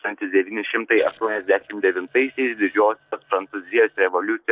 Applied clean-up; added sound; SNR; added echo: neural separator model SepFormer DNS4.